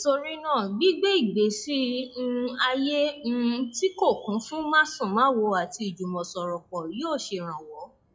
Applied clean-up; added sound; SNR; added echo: classical method WPE with log-MMSE.